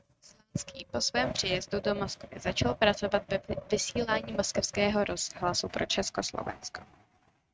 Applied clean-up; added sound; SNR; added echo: neural mask model RNNoise.